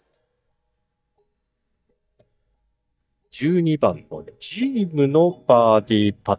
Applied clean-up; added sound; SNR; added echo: neural mask model DeepFilterNet 3.